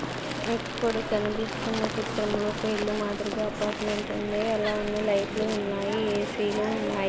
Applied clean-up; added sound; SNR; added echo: none; Crumpling, crinkling + Crowd; 8 dB; none.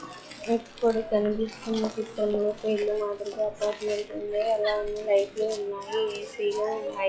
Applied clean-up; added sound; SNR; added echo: classical method log-MMSE.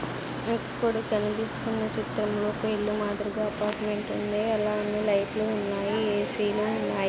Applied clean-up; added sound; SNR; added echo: none; none; none; none.